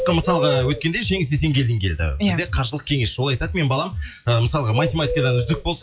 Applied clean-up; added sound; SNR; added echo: classical method log-MMSE.